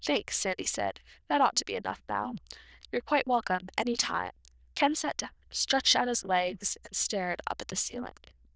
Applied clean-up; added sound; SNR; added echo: neural diffusion model UNIVERSE++.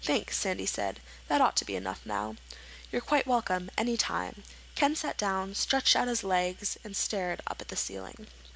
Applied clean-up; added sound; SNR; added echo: none; none; none; none.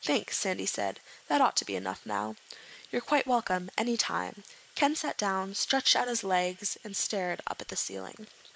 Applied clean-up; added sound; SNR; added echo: neural mask model Resemble Enhance denoiser.